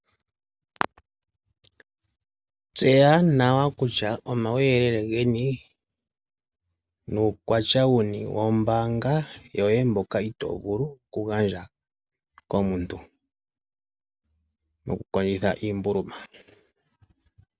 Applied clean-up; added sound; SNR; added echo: none; none; none; none.